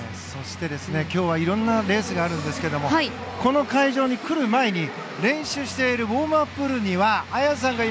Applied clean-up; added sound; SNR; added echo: none; none; none; none.